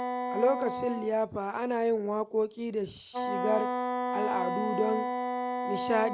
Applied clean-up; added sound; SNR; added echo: none; Wind instrument, woodwind instrument; 2 dB; none.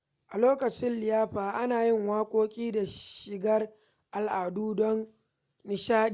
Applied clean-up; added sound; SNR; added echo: none; none; none; none.